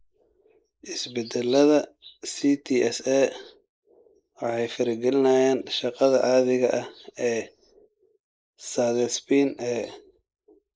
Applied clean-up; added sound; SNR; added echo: neural mask model Resemble Enhance denoiser.